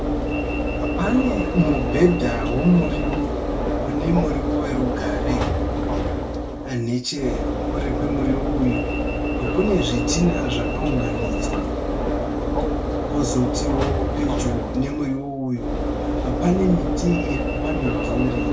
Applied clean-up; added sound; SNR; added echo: none; Alarm / Engine / Train; -2 dB; reverberation time 0.3 s.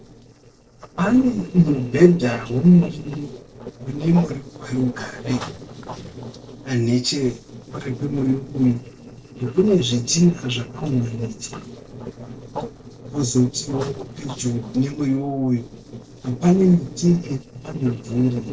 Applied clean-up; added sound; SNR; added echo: neural separator model SepFormer DNS4.